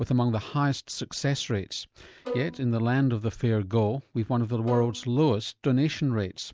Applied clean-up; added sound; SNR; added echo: neural mask model RNNoise.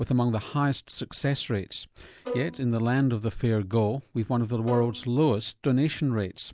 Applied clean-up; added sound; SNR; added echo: none; Bowed string instrument; 12 dB; none.